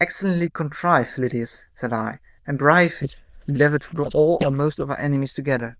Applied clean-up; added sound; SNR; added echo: neural diffusion model UNIVERSE++.